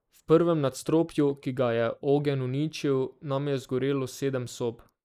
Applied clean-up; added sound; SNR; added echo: neural mask model Resemble Enhance denoiser.